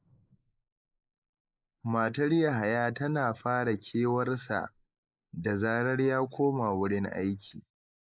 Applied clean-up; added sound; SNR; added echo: neural mask model Resemble Enhance denoiser.